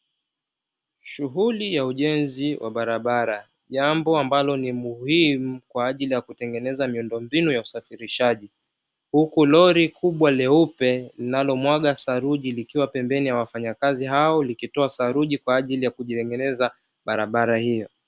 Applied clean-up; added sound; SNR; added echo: none; none; none; none.